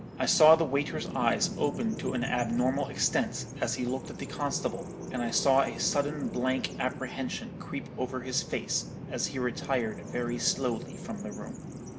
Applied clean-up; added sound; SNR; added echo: none; Bird vocalization, bird call, bird song; 9 dB; none.